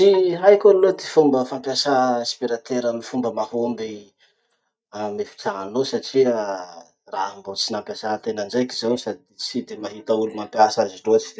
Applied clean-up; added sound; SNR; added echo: neural mask model DeepFilterNet 3.